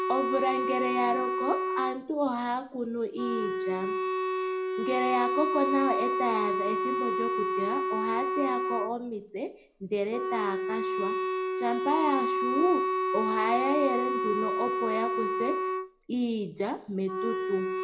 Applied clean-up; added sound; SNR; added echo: none; Wind instrument, woodwind instrument; -1 dB; reverberation time 0.3 s.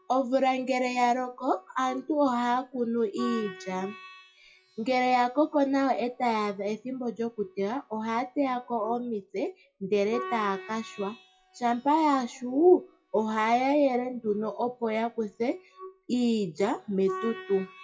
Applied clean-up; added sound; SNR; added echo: classical method WPE with log-MMSE.